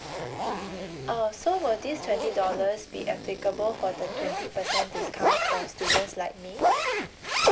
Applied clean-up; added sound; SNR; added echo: none; Zipper (clothing); -1 dB; none.